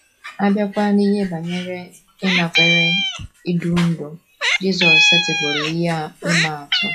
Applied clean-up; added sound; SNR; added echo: classical method log-MMSE.